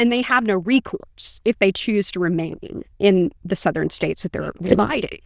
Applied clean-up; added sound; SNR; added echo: neural diffusion model UNIVERSE++.